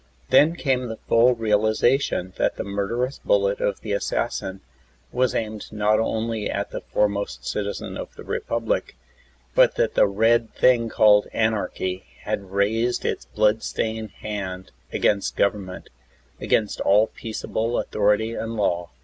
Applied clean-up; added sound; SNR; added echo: none; none; none; none.